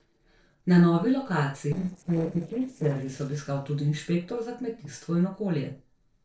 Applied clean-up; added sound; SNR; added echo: neural separator model SepFormer DNS4.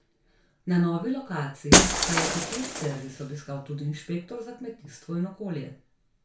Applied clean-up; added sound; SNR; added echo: none; Shatter; -3 dB; reverberation time 0.3 s.